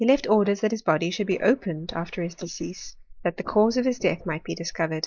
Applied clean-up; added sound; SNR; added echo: neural mask model Resemble Enhance denoiser.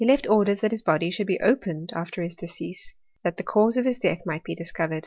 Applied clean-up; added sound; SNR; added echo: none; none; none; none.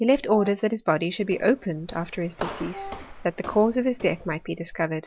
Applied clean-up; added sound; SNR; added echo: none; Walk, footsteps + Wind instrument, woodwind instrument; 15 dB; none.